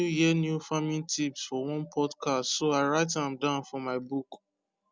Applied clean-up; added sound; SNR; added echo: none; none; none; none.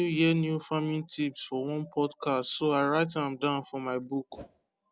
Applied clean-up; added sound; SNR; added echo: none; Whoosh, swoosh, swish; 20 dB; none.